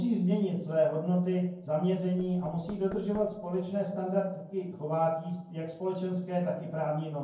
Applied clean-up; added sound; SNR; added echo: neural separator model SepFormer DNS4.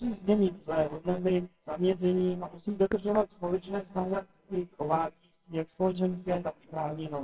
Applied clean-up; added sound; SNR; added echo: neural separator model SepFormer WHAMR!.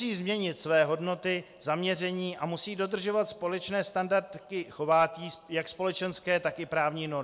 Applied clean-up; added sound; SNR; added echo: none; none; none; none.